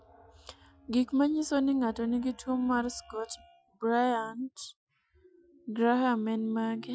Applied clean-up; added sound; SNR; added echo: classical method Wiener filter.